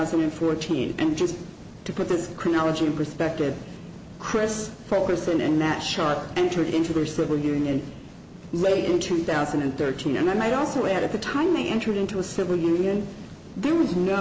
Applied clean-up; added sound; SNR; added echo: none; none; none; none.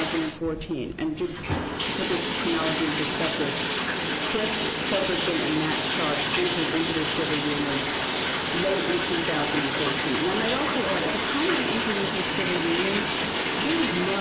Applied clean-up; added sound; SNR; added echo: none; Bathtub (filling or washing); -3 dB; none.